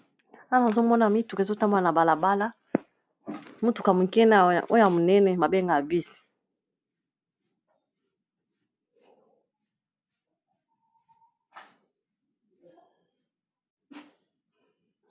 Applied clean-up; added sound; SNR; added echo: none; Clapping; 19 dB; none.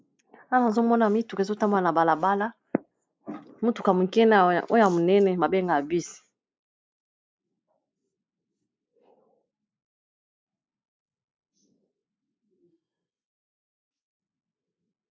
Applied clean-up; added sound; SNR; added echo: neural mask model Resemble Enhance denoiser.